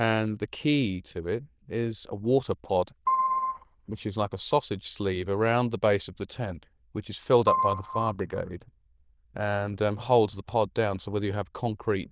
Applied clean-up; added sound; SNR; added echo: neural diffusion model UNIVERSE++.